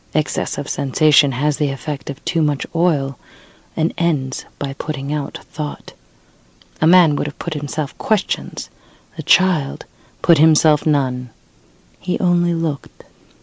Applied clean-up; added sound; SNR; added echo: none; none; none; none.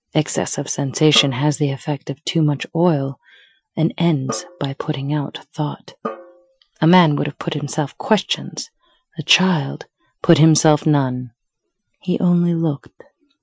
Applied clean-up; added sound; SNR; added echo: classical method Wiener filter.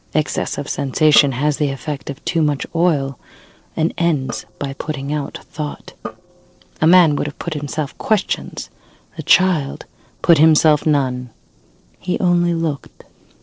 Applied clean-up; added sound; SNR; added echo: neural separator model SepFormer DNS4.